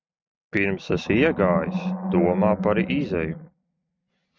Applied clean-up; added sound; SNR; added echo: neural mask model RNNoise.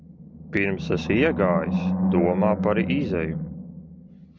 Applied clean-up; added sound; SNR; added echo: none; Animal; 2 dB; none.